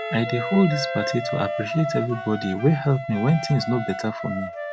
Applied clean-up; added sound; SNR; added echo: none; Wind instrument, woodwind instrument + Wind instrument, woodwind instrument; 6 dB; none.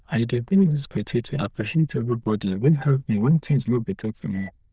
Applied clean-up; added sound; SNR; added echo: neural diffusion model UNIVERSE++.